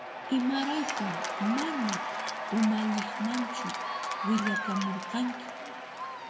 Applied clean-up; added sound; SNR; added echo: none; Applause / Cheering; 3 dB; reverberation time 0.9 s.